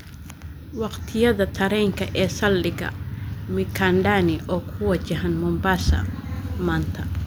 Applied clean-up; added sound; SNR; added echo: none; none; none; none.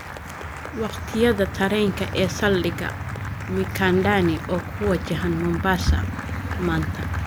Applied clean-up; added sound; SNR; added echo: none; Applause; 13 dB; none.